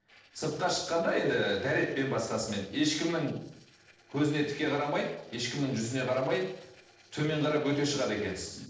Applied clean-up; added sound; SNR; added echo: neural separator model SepFormer DNS4.